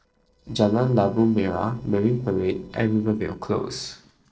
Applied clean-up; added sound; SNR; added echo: neural separator model SepFormer DNS4.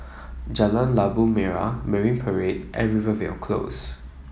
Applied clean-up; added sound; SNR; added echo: none; none; none; none.